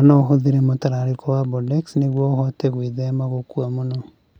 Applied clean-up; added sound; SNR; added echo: none; none; none; none.